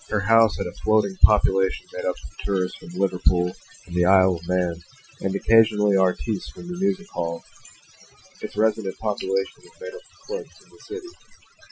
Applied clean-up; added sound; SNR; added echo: classical method Wiener filter.